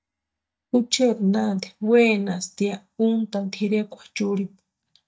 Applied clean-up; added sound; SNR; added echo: neural mask model DeepFilterNet 3.